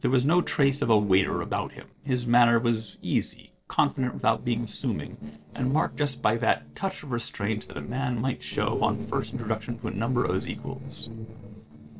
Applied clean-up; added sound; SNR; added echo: neural separator model SepFormer DNS4.